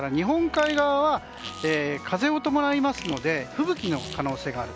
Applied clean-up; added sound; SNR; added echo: none; Fart; 17 dB; none.